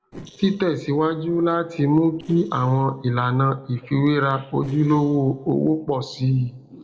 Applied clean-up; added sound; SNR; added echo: neural separator model SepFormer DNS4.